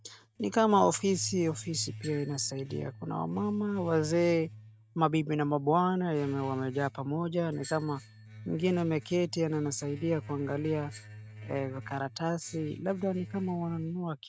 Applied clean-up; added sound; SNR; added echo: neural mask model RNNoise.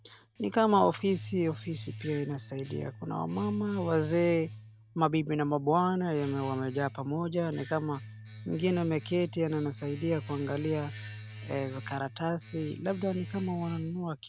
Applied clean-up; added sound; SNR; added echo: none; Domestic sounds, home sounds + Doorbell; 13 dB; none.